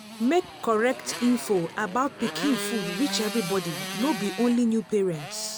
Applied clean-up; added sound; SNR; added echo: none; Motorcycle; 10 dB; none.